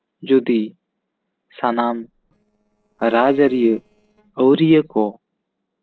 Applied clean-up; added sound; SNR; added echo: neural separator model SepFormer DNS4.